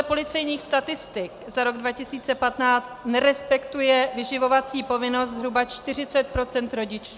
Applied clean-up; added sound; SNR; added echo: none; none; none; none.